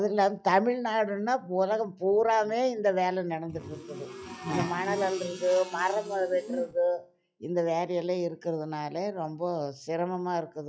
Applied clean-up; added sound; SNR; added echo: classical method log-MMSE.